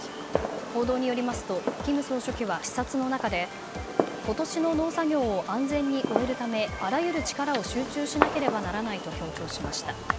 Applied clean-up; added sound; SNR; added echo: none; Fireworks; 5 dB; none.